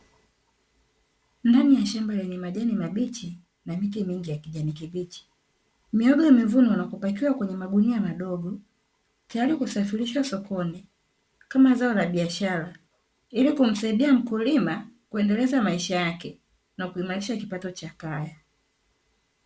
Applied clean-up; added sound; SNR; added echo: none; none; none; none.